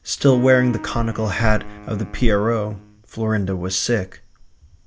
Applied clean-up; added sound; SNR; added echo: none; Wind instrument, woodwind instrument; 18 dB; none.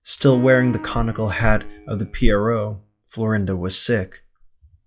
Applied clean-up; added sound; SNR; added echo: classical method log-MMSE.